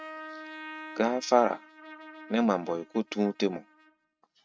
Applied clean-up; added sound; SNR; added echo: neural mask model RNNoise.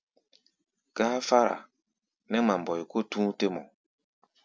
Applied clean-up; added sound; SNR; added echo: none; none; none; none.